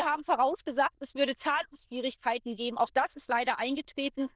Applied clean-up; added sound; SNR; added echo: neural diffusion model UNIVERSE++.